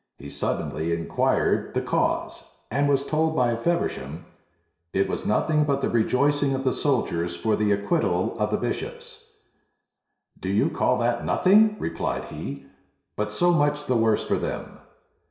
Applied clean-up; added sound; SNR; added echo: none; none; none; reverberation time 0.7 s.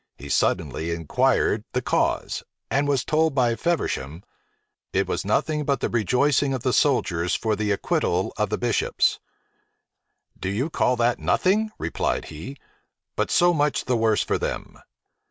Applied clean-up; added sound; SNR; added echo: none; none; none; none.